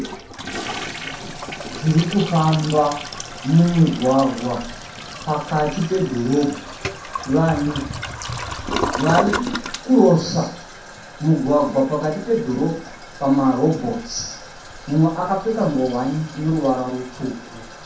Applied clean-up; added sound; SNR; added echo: none; Toilet flush; 10 dB; reverberation time 0.6 s.